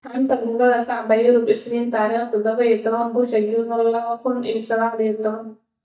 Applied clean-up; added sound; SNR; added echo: neural mask model DeepFilterNet 3.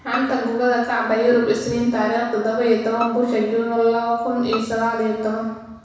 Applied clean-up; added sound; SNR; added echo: none; Bowed string instrument; 15 dB; reverberation time 1.0 s.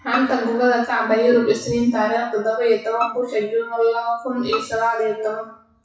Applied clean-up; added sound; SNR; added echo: classical method WPE with log-MMSE.